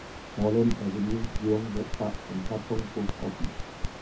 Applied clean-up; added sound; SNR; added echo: none; Crackle; 4 dB; reverberation time 0.3 s.